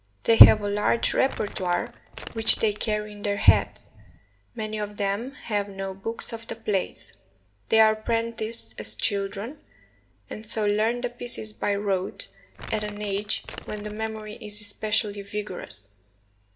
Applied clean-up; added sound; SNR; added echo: none; Crumpling, crinkling; 15 dB; reverberation time 0.4 s.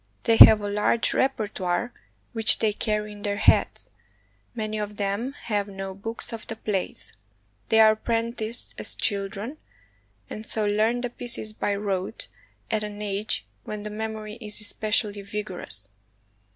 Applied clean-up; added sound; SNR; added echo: none; none; none; none.